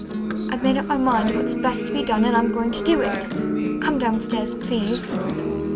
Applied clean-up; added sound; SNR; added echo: none; Acoustic guitar; 1 dB; none.